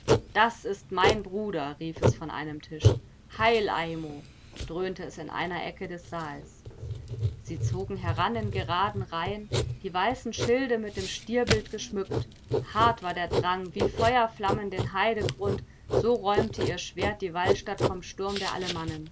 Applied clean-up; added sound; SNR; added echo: none; Writing; 2 dB; none.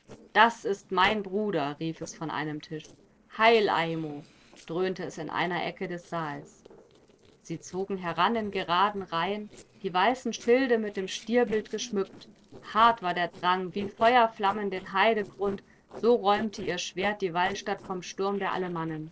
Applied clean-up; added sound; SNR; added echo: neural separator model SepFormer DNS4.